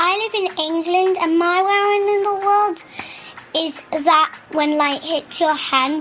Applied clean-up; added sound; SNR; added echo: none; none; none; none.